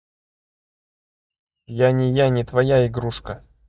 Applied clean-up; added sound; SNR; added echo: neural mask model DeepFilterNet 3.